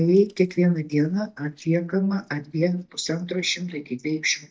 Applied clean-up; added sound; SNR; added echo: neural mask model DeepFilterNet 3.